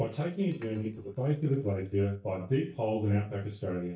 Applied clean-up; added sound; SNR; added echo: neural mask model DeepFilterNet 3.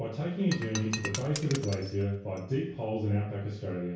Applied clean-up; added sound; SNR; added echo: none; Shatter; 11 dB; reverberation time 0.6 s.